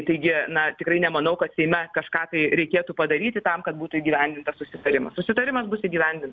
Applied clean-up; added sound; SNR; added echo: none; none; none; none.